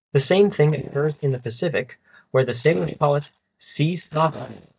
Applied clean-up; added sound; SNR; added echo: neural mask model DeepFilterNet 3.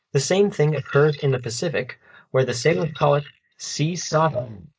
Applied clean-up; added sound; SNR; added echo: neural mask model Resemble Enhance denoiser.